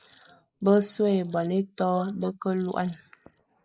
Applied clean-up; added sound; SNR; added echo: neural mask model Resemble Enhance denoiser.